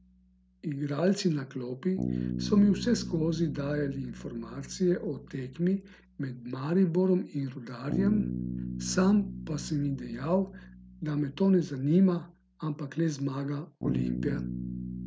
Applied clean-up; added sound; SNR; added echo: none; Bass guitar; 9 dB; none.